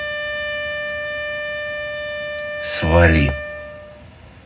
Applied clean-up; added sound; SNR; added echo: none; Wind instrument, woodwind instrument; 5 dB; reverberation time 0.4 s.